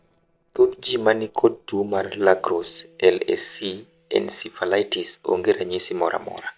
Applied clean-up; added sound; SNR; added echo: neural separator model SepFormer DNS4.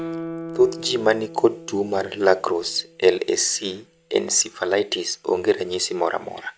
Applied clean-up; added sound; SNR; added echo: none; Guitar; 16 dB; none.